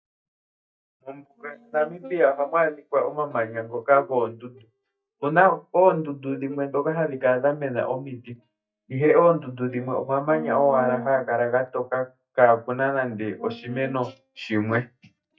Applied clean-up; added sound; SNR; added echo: neural mask model DeepFilterNet 3.